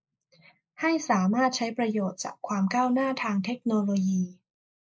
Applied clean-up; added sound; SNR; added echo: neural mask model Resemble Enhance denoiser.